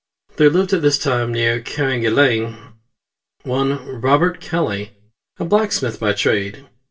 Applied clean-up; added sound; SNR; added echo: none; none; none; reverberation time 0.2 s.